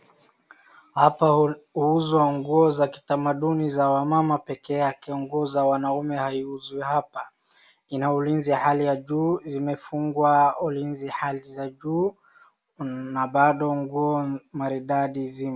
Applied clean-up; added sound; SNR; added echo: none; none; none; none.